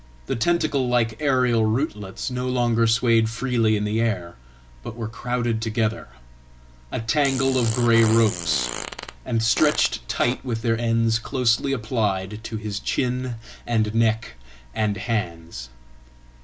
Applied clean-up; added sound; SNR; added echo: none; Fart; 10 dB; none.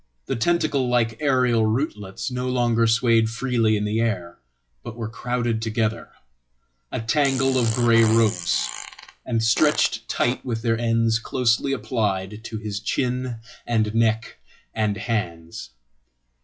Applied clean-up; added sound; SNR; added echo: classical method log-MMSE.